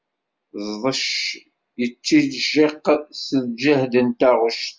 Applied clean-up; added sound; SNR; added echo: none; none; none; none.